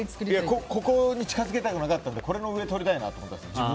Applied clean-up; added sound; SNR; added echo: none; none; none; none.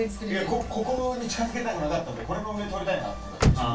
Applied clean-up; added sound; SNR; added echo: none; Slam / Car; 3 dB; reverberation time 0.2 s.